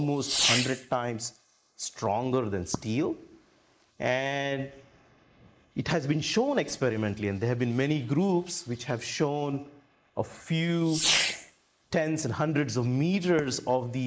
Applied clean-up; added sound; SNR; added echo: neural mask model Resemble Enhance denoiser.